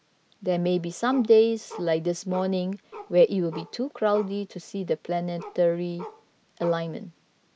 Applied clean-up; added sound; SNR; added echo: none; Bark; 18 dB; none.